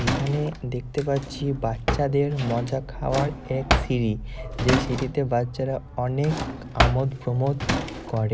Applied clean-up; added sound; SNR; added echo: none; Drawer open or close; 3 dB; none.